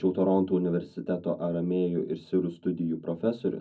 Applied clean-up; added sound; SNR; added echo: none; none; none; reverberation time 0.4 s.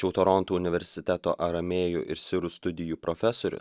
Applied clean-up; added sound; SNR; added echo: none; none; none; none.